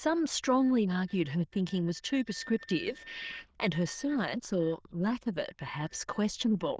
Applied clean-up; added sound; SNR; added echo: neural diffusion model UNIVERSE++.